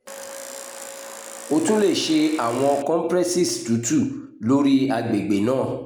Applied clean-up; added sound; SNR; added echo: none; Domestic sounds, home sounds; 15 dB; none.